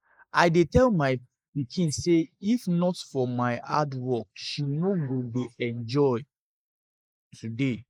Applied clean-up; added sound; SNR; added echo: neural mask model Resemble Enhance denoiser.